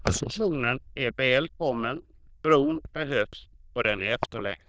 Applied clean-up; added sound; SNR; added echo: neural diffusion model UNIVERSE++.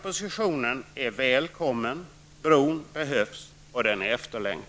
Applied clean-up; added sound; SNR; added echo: none; none; none; none.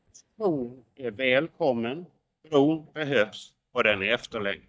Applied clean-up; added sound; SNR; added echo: neural mask model DeepFilterNet 3.